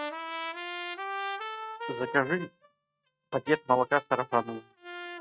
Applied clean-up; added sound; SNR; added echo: neural mask model RNNoise.